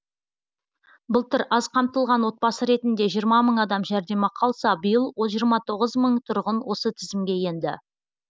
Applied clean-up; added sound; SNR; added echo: none; none; none; none.